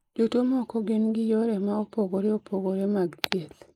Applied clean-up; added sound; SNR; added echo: neural mask model Resemble Enhance denoiser.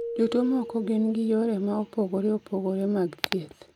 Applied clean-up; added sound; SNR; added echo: none; Keyboard (musical); 15 dB; none.